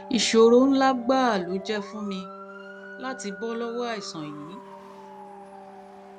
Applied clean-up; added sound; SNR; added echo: none; Wind instrument, woodwind instrument + Motor vehicle (road) / Siren; 16 dB; none.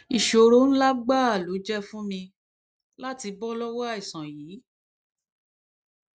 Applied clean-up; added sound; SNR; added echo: none; none; none; none.